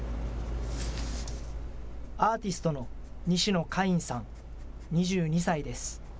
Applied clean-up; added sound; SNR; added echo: none; none; none; none.